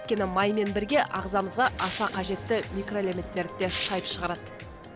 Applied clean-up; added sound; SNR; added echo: none; none; none; none.